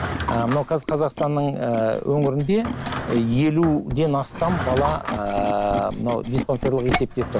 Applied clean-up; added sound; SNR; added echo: none; Drawer open or close / Wood + Tools; 7 dB; none.